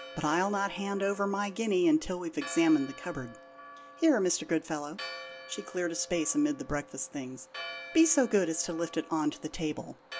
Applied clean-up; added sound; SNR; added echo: none; Church bell; 16 dB; none.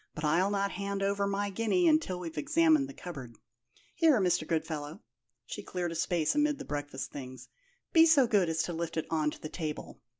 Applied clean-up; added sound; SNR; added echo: none; none; none; none.